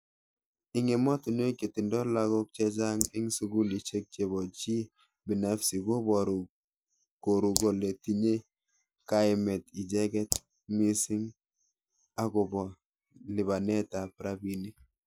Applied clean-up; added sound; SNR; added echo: neural mask model Resemble Enhance denoiser.